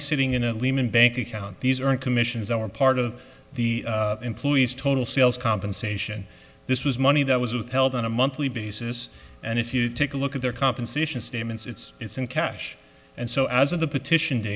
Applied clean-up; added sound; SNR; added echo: none; none; none; none.